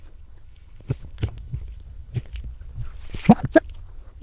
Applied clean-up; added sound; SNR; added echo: neural diffusion model UNIVERSE++.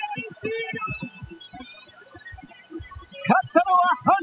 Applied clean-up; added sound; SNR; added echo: classical method spectral subtraction.